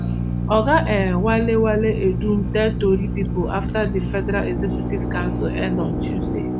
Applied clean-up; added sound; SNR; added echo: none; Drill; 1 dB; none.